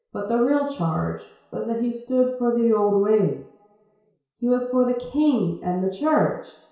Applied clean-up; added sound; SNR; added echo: none; none; none; reverberation time 0.6 s.